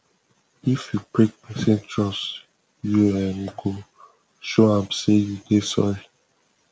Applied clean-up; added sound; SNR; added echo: none; none; none; none.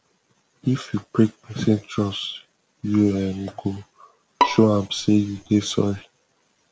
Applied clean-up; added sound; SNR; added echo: none; Bowed string instrument; 5 dB; none.